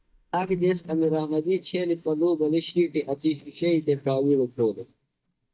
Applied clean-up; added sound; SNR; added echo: neural mask model DeepFilterNet 3.